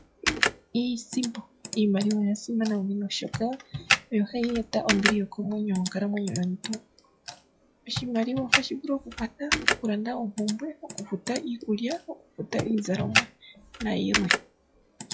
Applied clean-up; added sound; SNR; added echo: classical method log-MMSE.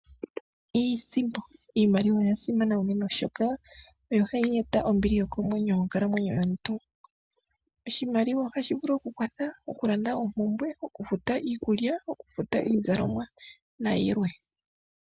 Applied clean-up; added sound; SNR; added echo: none; none; none; none.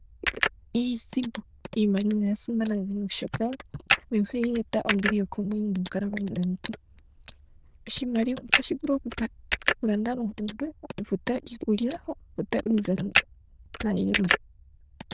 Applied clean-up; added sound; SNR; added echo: neural diffusion model UNIVERSE++.